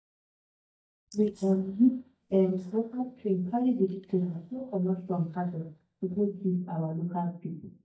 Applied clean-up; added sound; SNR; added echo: neural mask model DeepFilterNet 3.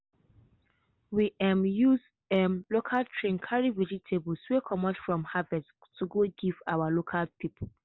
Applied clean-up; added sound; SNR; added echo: none; none; none; none.